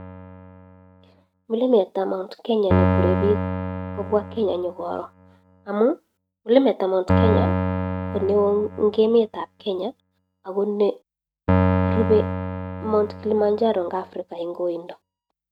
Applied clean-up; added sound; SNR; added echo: neural mask model RNNoise.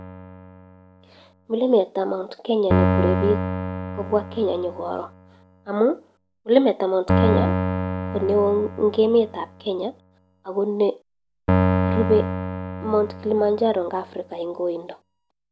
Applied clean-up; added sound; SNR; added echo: none; Keyboard (musical); 3 dB; none.